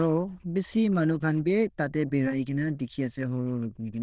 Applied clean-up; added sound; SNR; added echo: neural diffusion model UNIVERSE++.